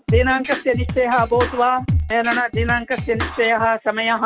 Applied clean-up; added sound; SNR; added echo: none; Drum kit; 5 dB; none.